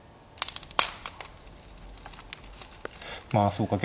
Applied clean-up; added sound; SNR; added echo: none; Wood; 0 dB; none.